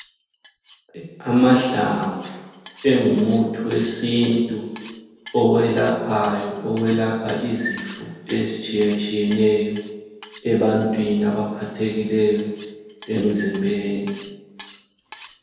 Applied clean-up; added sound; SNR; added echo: none; Cutlery, silverware; 20 dB; reverberation time 1.2 s.